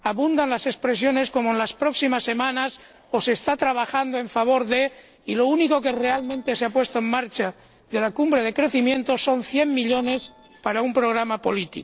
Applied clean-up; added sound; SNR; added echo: neural separator model SepFormer DNS4.